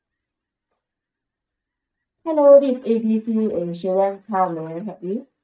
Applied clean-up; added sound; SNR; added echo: neural mask model DeepFilterNet 3.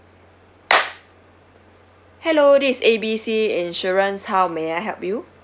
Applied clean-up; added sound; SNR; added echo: none; none; none; none.